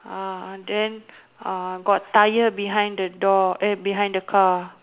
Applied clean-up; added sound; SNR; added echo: none; none; none; none.